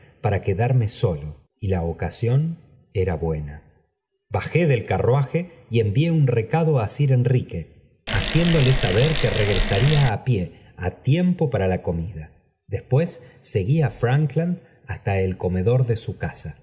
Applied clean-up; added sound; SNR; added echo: none; Bicycle; -3 dB; none.